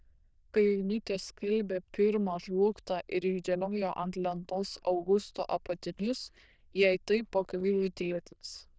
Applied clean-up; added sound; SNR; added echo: neural diffusion model UNIVERSE++.